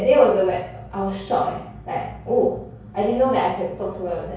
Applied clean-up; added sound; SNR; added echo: none; none; none; reverberation time 0.6 s.